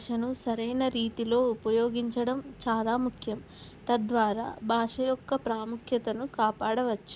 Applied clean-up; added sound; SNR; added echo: none; none; none; none.